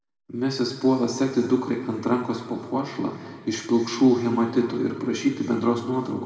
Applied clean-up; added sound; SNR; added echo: none; none; none; reverberation time 1.7 s.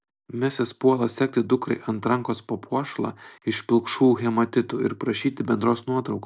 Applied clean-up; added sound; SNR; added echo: none; none; none; none.